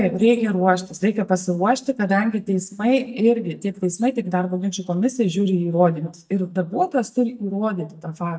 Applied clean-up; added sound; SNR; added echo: neural mask model DeepFilterNet 3.